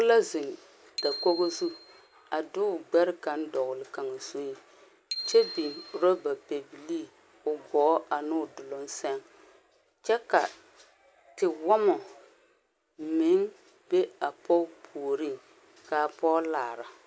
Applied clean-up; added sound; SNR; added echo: none; Bicycle bell; 13 dB; none.